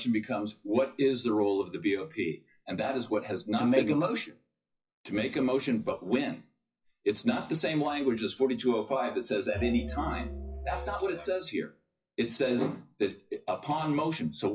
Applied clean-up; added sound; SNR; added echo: classical method WPE with log-MMSE.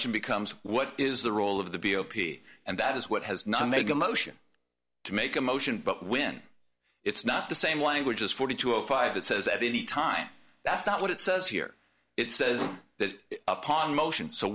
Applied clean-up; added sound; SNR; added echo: none; none; none; none.